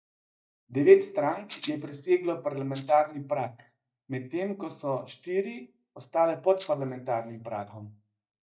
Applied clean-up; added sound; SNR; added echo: neural mask model DeepFilterNet 3.